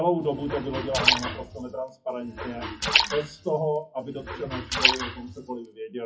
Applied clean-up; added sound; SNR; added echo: classical method WPE with log-MMSE.